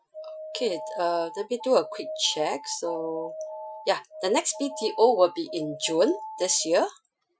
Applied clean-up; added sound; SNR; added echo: classical method Wiener filter.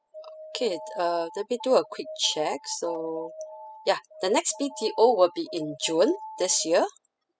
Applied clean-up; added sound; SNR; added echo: classical method spectral subtraction.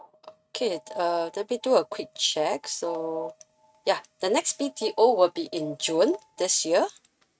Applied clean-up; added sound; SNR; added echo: neural mask model RNNoise.